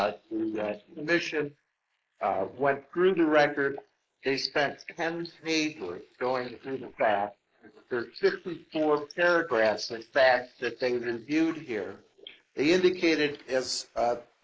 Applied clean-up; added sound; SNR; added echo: neural mask model Resemble Enhance denoiser.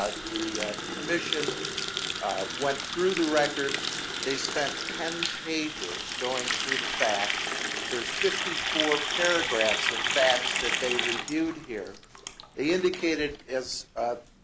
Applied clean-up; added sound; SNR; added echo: none; Water tap, faucet; 1 dB; none.